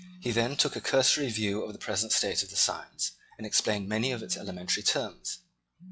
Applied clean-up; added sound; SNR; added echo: classical method log-MMSE.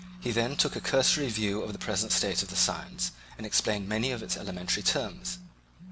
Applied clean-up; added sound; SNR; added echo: none; Telephone; 17 dB; none.